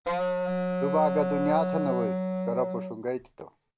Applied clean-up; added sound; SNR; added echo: none; Wind instrument, woodwind instrument; -1 dB; none.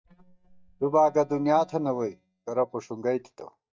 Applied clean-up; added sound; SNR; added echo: neural mask model DeepFilterNet 3.